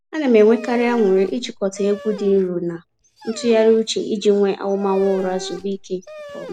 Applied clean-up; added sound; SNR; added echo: none; Dog; 18 dB; none.